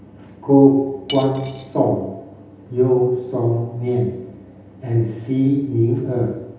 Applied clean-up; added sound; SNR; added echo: none; Cutlery, silverware / Dishes, pots, and pans; 14 dB; reverberation time 0.8 s.